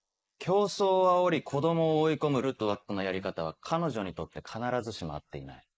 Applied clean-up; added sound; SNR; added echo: neural mask model Resemble Enhance denoiser.